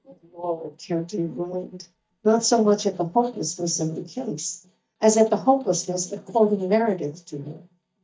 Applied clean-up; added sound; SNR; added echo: neural mask model DeepFilterNet 3.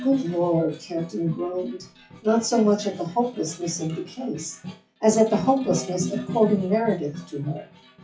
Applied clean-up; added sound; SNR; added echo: classical method WPE with log-MMSE.